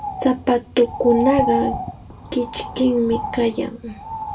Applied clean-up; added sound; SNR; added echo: none; Bird; 8 dB; reverberation time 0.2 s.